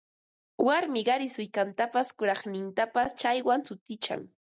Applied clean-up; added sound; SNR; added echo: none; none; none; none.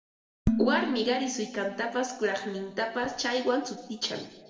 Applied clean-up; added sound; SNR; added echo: none; Dishes, pots, and pans; 5 dB; reverberation time 0.9 s.